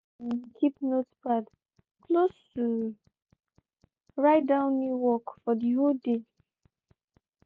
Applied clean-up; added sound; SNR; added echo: none; none; none; none.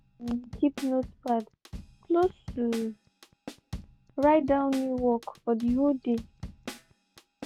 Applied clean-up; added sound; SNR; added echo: none; Drum kit; 16 dB; none.